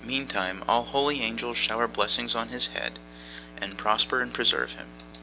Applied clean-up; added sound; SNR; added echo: none; none; none; none.